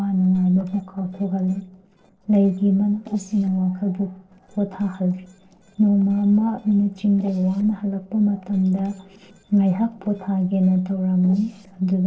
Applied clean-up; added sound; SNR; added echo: neural separator model SepFormer DNS4.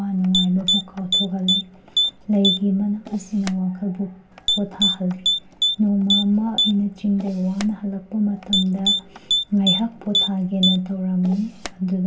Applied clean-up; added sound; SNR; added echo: none; Typing; 2 dB; reverberation time 0.2 s.